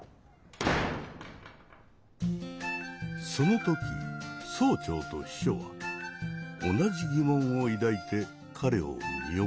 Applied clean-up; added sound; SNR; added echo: none; none; none; none.